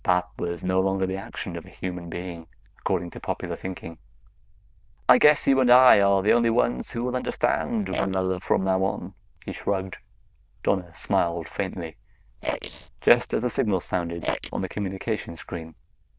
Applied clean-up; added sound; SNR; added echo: neural diffusion model UNIVERSE++.